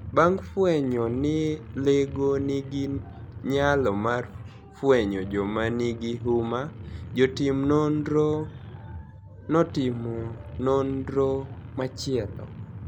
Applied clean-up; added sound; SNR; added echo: none; Truck; 16 dB; none.